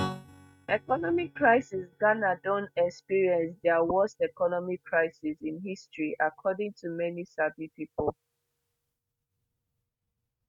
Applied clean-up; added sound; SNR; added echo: neural mask model RNNoise.